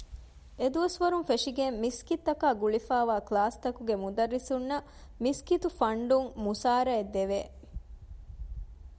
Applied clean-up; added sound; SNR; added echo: none; none; none; none.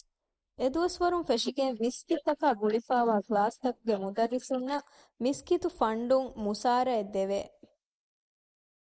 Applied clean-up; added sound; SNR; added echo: neural mask model Resemble Enhance denoiser.